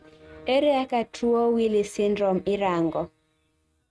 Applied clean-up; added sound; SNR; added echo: neural mask model RNNoise.